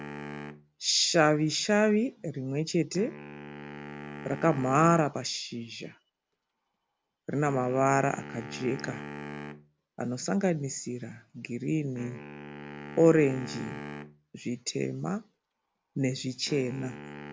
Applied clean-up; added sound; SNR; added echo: none; Wind instrument, woodwind instrument; 15 dB; none.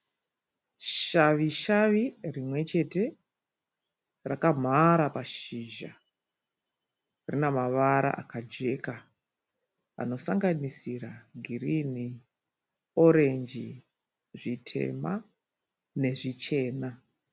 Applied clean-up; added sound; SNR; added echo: none; none; none; none.